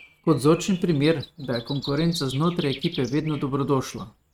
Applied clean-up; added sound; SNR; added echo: neural mask model RNNoise.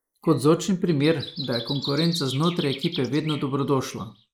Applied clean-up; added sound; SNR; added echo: neural mask model Resemble Enhance denoiser.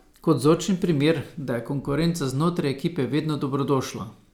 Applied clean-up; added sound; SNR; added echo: none; none; none; none.